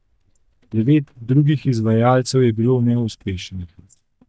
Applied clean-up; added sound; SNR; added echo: neural mask model DeepFilterNet 3.